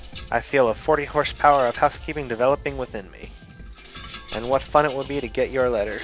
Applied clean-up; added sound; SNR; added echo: none; Drum kit + Rattle; 15 dB; none.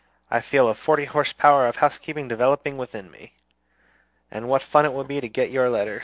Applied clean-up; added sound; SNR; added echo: none; none; none; none.